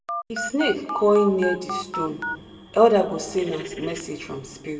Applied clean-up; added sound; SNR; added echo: none; Telephone; 10 dB; reverberation time 1.3 s.